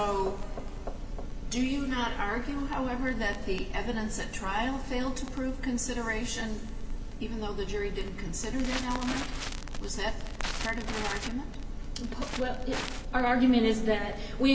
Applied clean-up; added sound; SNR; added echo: none; Crackle; 11 dB; reverberation time 2.1 s.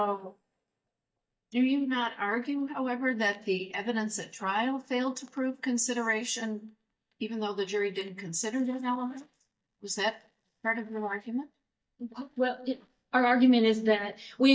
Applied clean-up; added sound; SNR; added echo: neural mask model DeepFilterNet 3.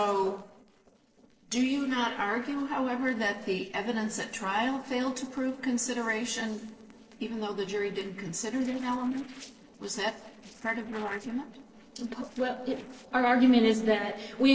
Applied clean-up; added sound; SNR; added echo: neural separator model SepFormer DNS4.